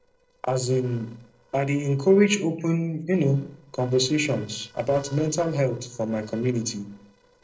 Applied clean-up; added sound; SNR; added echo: neural separator model SepFormer DNS4.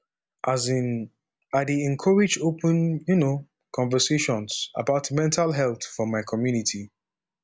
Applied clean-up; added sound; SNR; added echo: none; none; none; none.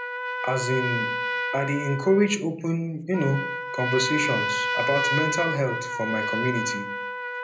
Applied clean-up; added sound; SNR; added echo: none; Trumpet; 2 dB; reverberation time 0.5 s.